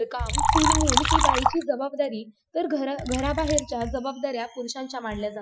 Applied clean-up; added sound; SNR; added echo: classical method Wiener filter.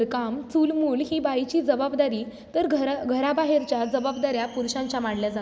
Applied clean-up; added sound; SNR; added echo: none; none; none; none.